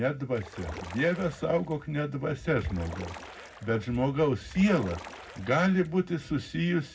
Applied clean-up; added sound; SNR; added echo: none; Splash, splatter; 17 dB; reverberation time 0.4 s.